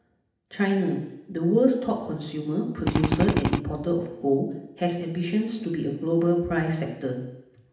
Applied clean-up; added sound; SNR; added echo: none; Drill; -3 dB; reverberation time 0.8 s.